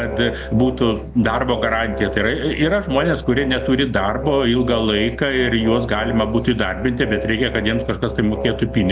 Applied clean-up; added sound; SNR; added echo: none; Musical instrument; 8 dB; none.